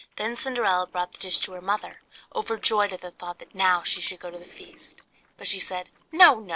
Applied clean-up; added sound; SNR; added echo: neural separator model SepFormer DNS4.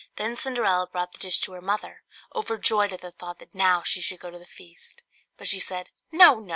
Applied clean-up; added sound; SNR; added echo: none; none; none; none.